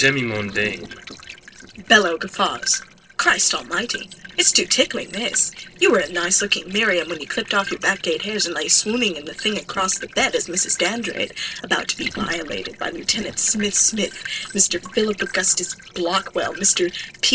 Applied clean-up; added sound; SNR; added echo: neural separator model SepFormer DNS4.